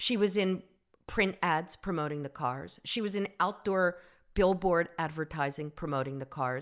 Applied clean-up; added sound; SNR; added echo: none; none; none; none.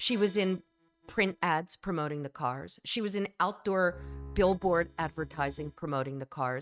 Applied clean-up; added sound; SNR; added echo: neural mask model RNNoise.